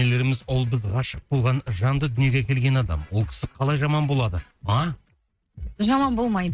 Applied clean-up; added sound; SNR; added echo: neural mask model RNNoise.